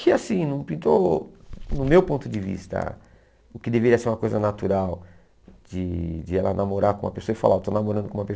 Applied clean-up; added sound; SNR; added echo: none; none; none; none.